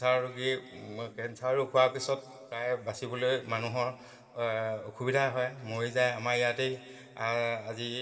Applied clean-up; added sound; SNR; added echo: none; none; none; reverberation time 1.8 s.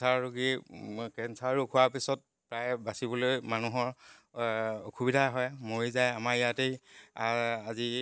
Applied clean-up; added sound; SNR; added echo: none; none; none; none.